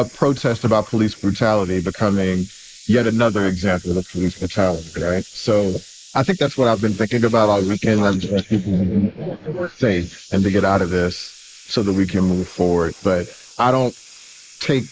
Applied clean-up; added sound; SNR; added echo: neural mask model Resemble Enhance denoiser.